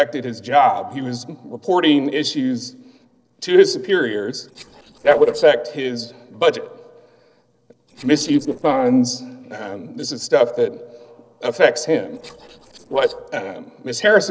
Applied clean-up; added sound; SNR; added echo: neural separator model SepFormer DNS4.